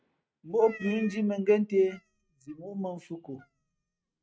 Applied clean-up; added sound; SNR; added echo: neural mask model RNNoise.